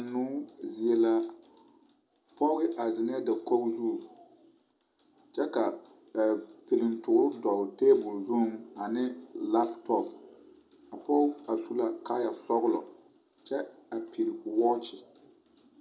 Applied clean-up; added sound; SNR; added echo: none; none; none; none.